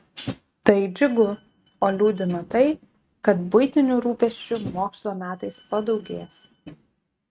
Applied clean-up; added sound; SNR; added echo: neural mask model RNNoise.